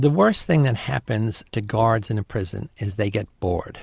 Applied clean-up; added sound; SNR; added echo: none; none; none; none.